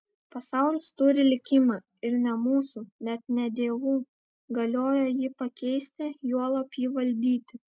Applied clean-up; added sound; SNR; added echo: none; none; none; none.